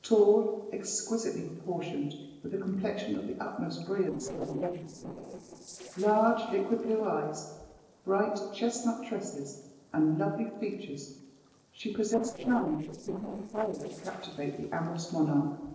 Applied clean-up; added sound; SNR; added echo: neural separator model SepFormer DNS4.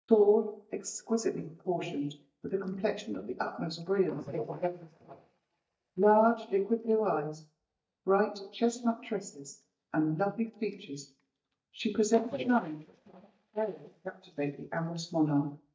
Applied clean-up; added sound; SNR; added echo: neural mask model DeepFilterNet 3.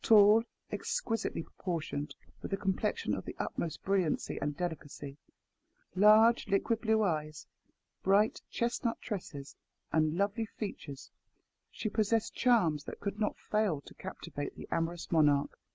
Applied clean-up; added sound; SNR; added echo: none; none; none; none.